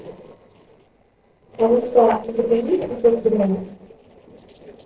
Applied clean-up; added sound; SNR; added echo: neural separator model SepFormer DNS4.